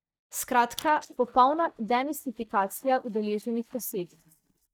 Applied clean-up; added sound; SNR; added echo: neural mask model DeepFilterNet 3.